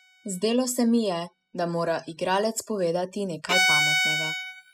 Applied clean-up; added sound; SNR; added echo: classical method spectral subtraction.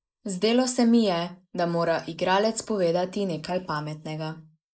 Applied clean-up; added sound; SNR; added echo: neural mask model Resemble Enhance denoiser.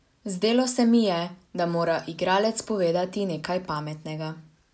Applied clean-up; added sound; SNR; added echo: none; none; none; none.